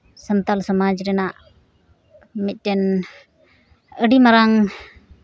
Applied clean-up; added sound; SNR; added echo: none; none; none; none.